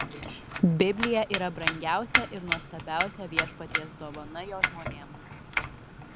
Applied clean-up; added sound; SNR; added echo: none; Domestic sounds, home sounds; 1 dB; none.